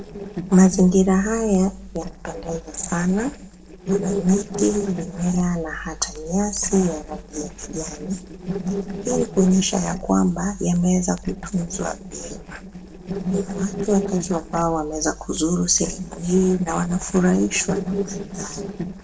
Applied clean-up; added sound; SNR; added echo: neural separator model SepFormer DNS4.